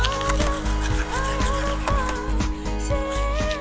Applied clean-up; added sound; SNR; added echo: none; Domestic sounds, home sounds + Camera; 10 dB; none.